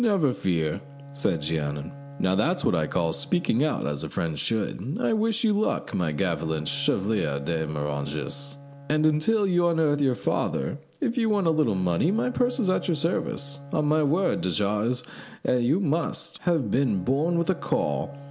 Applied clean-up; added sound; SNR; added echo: none; Bowed string instrument; 18 dB; none.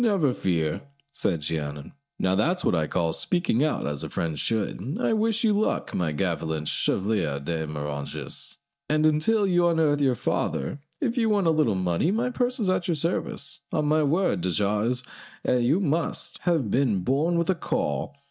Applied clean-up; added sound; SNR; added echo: neural mask model DeepFilterNet 3.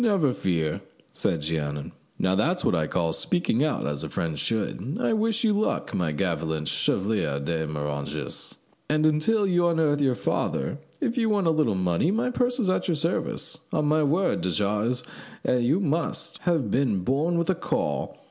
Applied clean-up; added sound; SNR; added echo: none; none; none; none.